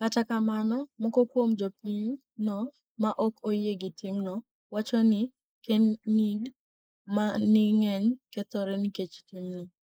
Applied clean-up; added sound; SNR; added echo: neural mask model Resemble Enhance denoiser.